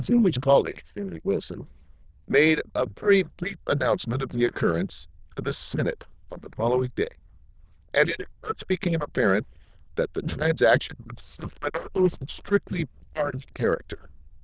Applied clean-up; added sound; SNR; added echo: neural diffusion model UNIVERSE++.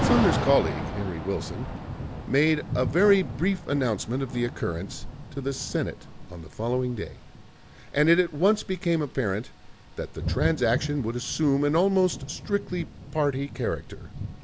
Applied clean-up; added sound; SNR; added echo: none; Thunder / Rain; 8 dB; none.